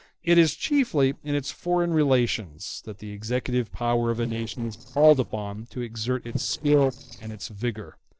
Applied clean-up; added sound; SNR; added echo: neural separator model SepFormer DNS4.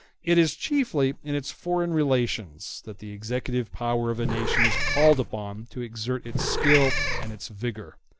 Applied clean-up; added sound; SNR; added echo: none; Meow / Purr; -2 dB; none.